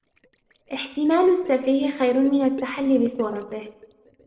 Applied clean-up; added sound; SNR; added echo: neural separator model SepFormer DNS4.